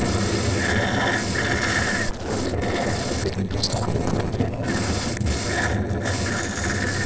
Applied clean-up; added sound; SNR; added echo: neural separator model SepFormer DNS4.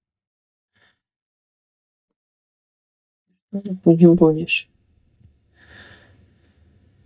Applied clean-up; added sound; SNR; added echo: neural mask model DeepFilterNet 3.